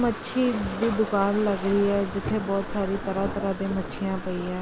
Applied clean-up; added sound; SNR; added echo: none; Waves, surf; 10 dB; none.